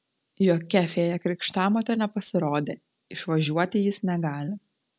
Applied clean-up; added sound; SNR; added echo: none; none; none; none.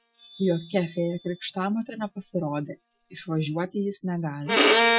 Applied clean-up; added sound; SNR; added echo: classical method Wiener filter.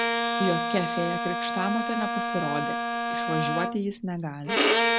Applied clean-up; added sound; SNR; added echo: none; Bowed string instrument; -3 dB; none.